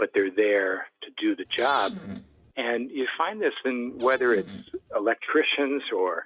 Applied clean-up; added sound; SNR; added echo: neural mask model RNNoise.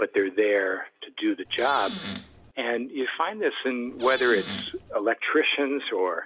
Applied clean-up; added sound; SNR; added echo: none; Squeak / Cupboard open or close; 11 dB; none.